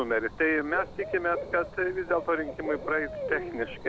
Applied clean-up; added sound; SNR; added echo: none; Cricket / Bird; 9 dB; none.